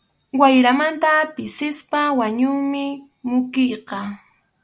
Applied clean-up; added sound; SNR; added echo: none; none; none; none.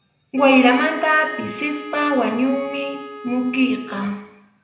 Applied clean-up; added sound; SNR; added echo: none; Wind instrument, woodwind instrument; 15 dB; reverberation time 0.8 s.